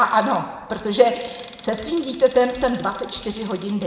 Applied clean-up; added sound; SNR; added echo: none; Cupboard open or close; 17 dB; reverberation time 1.3 s.